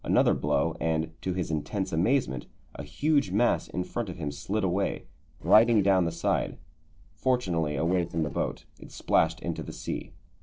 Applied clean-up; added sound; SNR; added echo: neural separator model SepFormer DNS4.